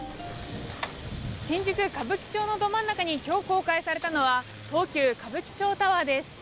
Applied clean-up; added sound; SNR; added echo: none; Wood + Water tap, faucet; 19 dB; none.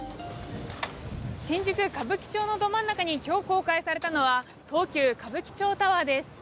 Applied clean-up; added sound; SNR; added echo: none; none; none; none.